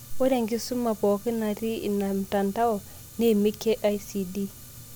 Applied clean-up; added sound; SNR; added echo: none; Fire; 19 dB; none.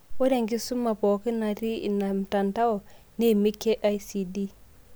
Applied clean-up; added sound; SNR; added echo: none; none; none; none.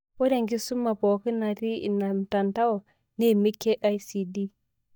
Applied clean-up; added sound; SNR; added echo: neural mask model DeepFilterNet 3.